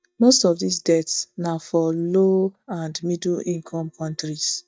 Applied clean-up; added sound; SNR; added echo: neural mask model DeepFilterNet 3.